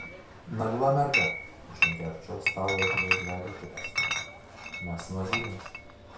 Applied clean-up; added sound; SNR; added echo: none; Chatter / Chink, clink; -1 dB; reverberation time 0.5 s.